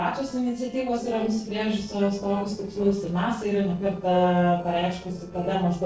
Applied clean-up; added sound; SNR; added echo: neural separator model SepFormer DNS4.